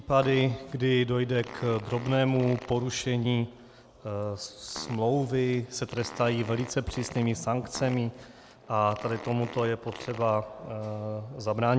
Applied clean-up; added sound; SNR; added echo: none; Fart; 17 dB; none.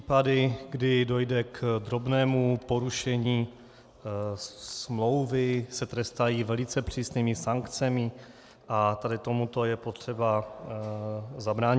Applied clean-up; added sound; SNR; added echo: none; none; none; none.